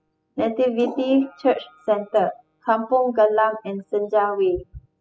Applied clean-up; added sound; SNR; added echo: classical method spectral subtraction.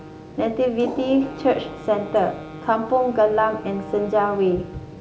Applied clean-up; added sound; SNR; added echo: none; Wind instrument, woodwind instrument + Water; 15 dB; none.